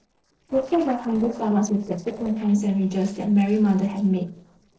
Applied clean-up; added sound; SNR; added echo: neural separator model SepFormer DNS4.